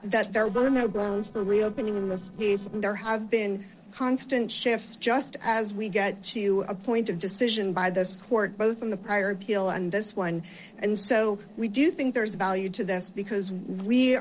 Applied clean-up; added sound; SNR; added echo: neural separator model SepFormer DNS4.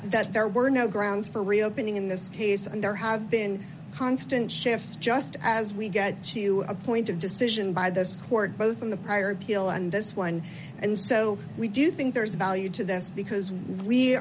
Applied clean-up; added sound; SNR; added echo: none; none; none; none.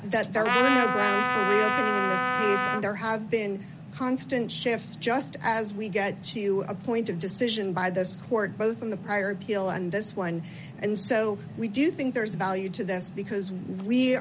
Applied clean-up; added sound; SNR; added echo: none; Trumpet; -2 dB; none.